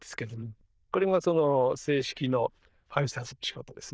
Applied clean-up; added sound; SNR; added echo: neural diffusion model UNIVERSE++.